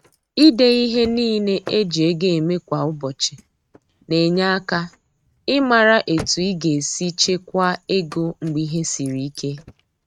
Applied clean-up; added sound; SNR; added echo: neural mask model RNNoise.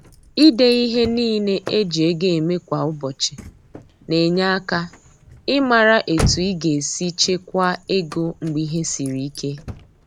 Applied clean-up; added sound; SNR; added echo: none; Slam / Car; 13 dB; none.